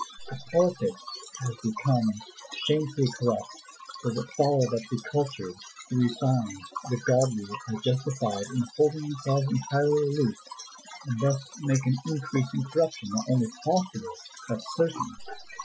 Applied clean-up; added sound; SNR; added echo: classical method Wiener filter.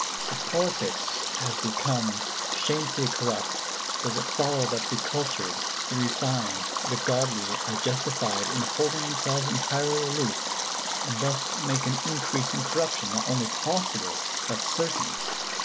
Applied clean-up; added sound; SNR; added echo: none; Stream; 0 dB; none.